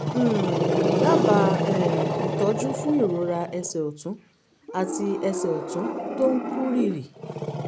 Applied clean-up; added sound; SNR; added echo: none; Growling; 0 dB; none.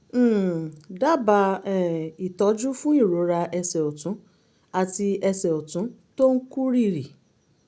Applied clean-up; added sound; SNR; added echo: none; none; none; none.